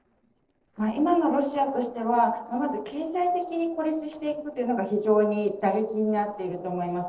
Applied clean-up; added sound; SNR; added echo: neural separator model SepFormer DNS4.